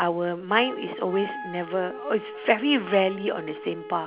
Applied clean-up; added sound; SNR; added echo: none; Wind instrument, woodwind instrument; 12 dB; none.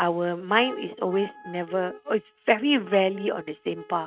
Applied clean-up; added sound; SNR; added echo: neural mask model RNNoise.